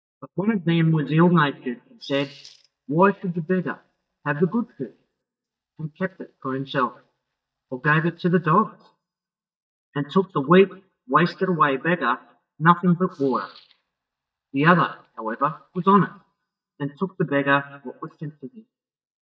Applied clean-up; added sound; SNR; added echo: neural mask model DeepFilterNet 3.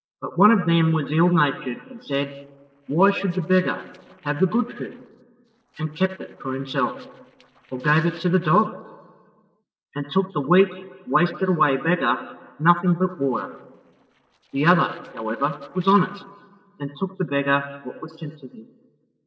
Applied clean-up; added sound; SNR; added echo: neural separator model SepFormer DNS4.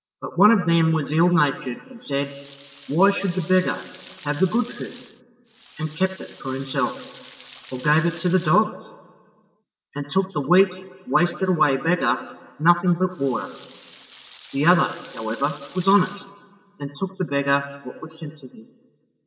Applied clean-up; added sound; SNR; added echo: none; Rain; 17 dB; reverberation time 1.3 s.